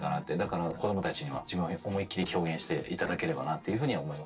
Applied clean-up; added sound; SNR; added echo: neural separator model SepFormer DNS4.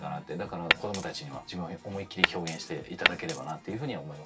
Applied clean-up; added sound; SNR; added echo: none; Glass; -4 dB; reverberation time 0.2 s.